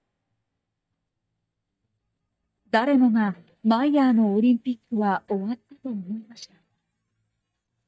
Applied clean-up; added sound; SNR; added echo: neural mask model DeepFilterNet 3.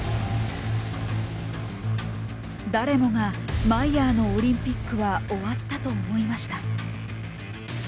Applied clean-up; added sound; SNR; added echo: none; none; none; none.